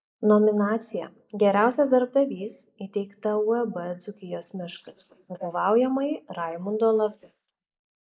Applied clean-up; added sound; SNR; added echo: neural mask model Resemble Enhance denoiser.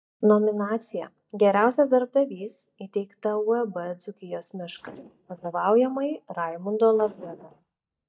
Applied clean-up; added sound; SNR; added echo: neural mask model DeepFilterNet 3.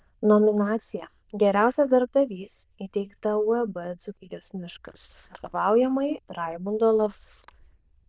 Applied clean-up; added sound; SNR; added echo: neural diffusion model UNIVERSE++.